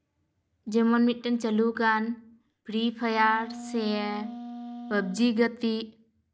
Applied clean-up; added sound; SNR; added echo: none; Wind instrument, woodwind instrument; 13 dB; none.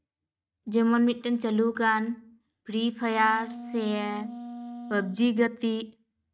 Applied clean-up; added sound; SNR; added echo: neural mask model RNNoise.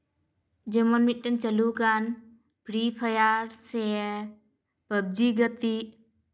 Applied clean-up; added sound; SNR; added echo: none; none; none; none.